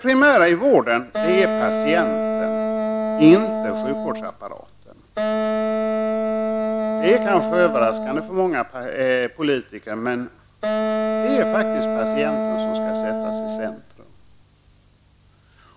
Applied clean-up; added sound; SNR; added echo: none; Wind instrument, woodwind instrument; 1 dB; none.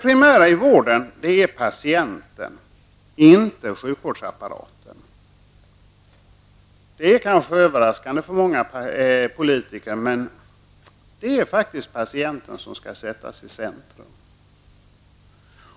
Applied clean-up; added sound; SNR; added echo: none; none; none; none.